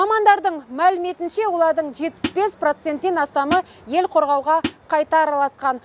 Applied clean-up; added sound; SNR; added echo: none; Hi-hat; 6 dB; none.